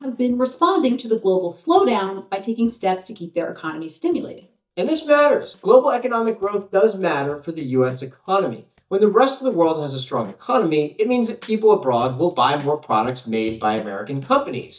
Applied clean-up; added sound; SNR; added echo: neural mask model DeepFilterNet 3.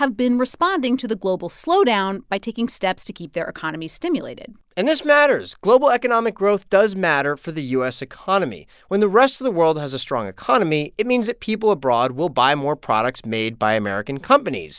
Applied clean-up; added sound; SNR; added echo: none; none; none; none.